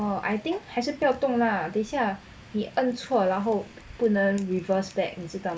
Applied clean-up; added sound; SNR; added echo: none; none; none; none.